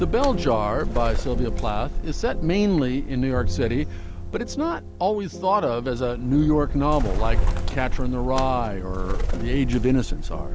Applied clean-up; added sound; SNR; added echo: none; Bird; 1 dB; none.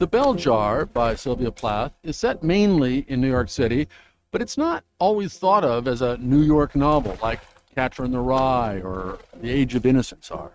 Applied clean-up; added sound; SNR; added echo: neural mask model RNNoise.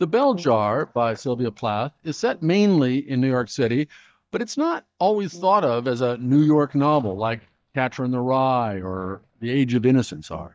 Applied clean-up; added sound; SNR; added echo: neural mask model DeepFilterNet 3.